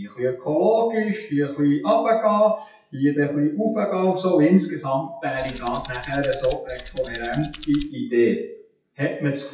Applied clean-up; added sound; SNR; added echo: classical method WPE with log-MMSE.